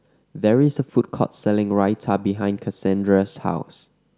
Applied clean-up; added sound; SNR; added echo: none; none; none; none.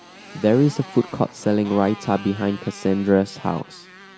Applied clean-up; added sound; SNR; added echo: none; Motorcycle; 19 dB; none.